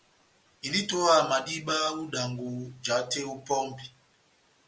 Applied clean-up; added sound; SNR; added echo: none; none; none; none.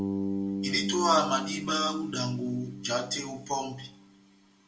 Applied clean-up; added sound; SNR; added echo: none; Bass guitar; 4 dB; reverberation time 0.4 s.